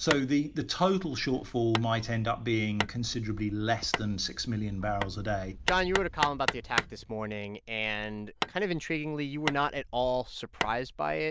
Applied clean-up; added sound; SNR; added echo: none; Hammer; 8 dB; none.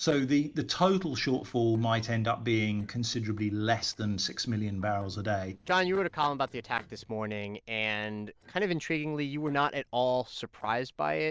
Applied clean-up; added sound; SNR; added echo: neural separator model SepFormer DNS4.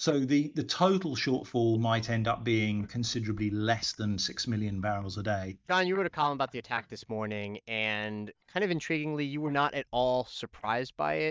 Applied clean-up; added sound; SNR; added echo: neural mask model DeepFilterNet 3.